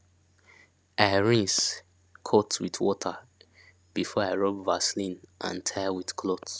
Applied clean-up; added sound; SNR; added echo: none; none; none; none.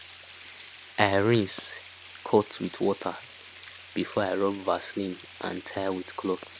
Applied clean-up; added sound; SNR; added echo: none; Water; 16 dB; none.